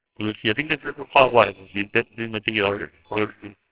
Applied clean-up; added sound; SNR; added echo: neural separator model SepFormer WHAMR!.